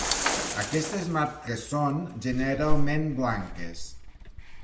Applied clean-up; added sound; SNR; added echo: none; Clock + Shatter; -1 dB; none.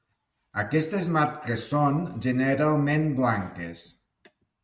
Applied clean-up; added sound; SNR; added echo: none; none; none; none.